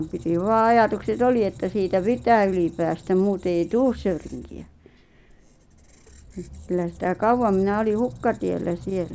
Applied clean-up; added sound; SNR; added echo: none; Squeak; 19 dB; none.